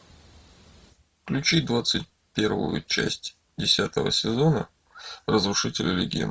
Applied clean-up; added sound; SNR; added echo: none; none; none; none.